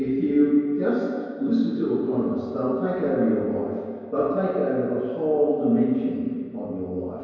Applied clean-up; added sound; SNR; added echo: none; none; none; reverberation time 2.2 s.